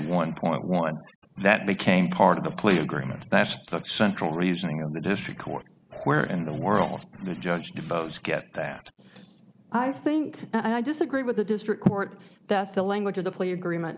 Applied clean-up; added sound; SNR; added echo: none; none; none; none.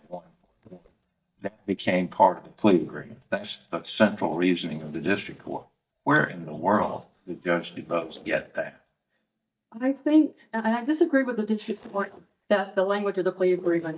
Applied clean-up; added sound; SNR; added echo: neural mask model DeepFilterNet 3.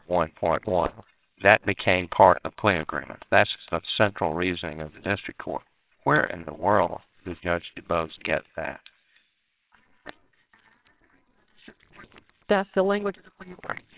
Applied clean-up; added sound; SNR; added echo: neural separator model SepFormer WHAMR!.